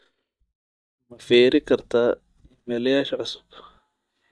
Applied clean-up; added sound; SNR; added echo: neural mask model DeepFilterNet 3.